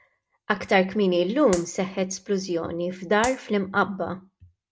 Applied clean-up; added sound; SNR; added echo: none; Clapping; 12 dB; none.